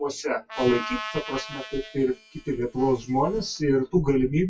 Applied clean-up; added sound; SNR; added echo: classical method WPE with log-MMSE.